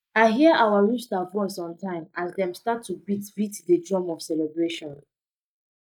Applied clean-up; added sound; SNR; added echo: neural mask model Resemble Enhance denoiser.